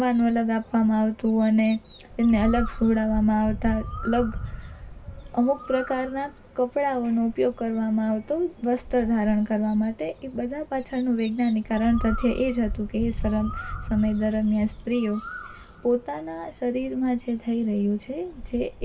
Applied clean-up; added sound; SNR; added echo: none; Bird; 11 dB; reverberation time 0.2 s.